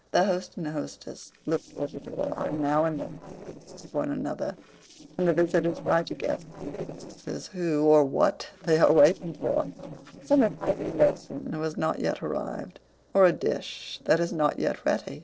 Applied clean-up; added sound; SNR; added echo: neural separator model SepFormer DNS4.